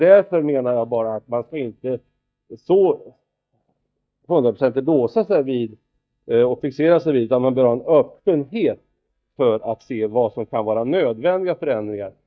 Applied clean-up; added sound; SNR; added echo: neural mask model DeepFilterNet 3.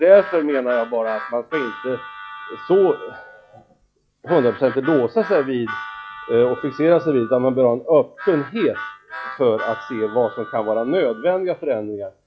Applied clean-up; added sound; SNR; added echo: classical method log-MMSE.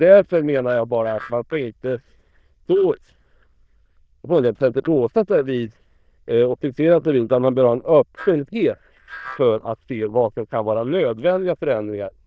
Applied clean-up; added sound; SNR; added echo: neural diffusion model UNIVERSE++.